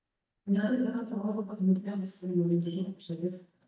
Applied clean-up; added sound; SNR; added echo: neural mask model DeepFilterNet 3.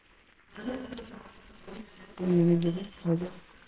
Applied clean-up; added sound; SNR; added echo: neural separator model SepFormer WHAMR!.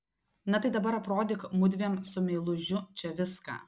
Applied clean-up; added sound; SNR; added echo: none; none; none; none.